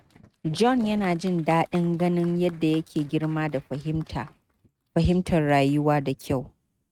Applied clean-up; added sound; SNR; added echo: neural mask model RNNoise.